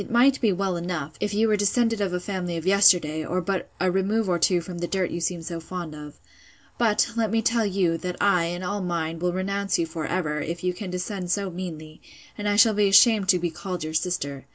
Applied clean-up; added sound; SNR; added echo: none; none; none; none.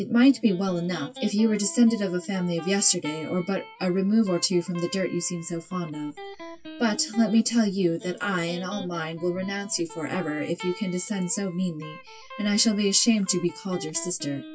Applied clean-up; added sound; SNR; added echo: classical method WPE with log-MMSE.